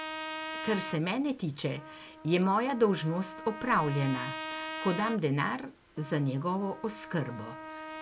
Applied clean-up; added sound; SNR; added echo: none; Trumpet; 11 dB; none.